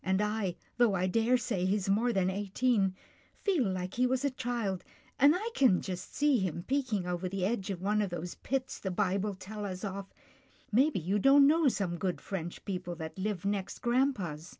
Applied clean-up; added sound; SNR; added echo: none; none; none; none.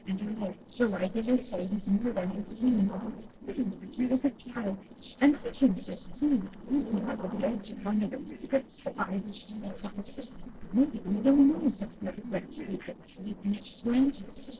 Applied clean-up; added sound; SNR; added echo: neural separator model SepFormer DNS4.